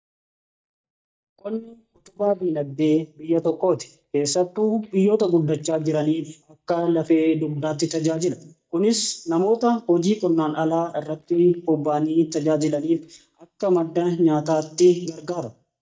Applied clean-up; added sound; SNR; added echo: neural mask model DeepFilterNet 3.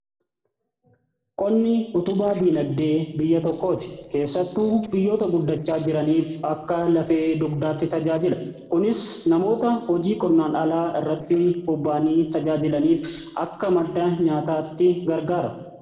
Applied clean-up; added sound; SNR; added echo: neural separator model SepFormer DNS4.